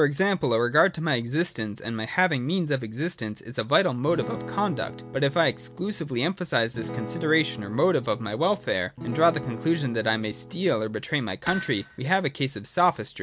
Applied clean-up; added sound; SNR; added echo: none; Hammer + Acoustic guitar / Strum; 12 dB; none.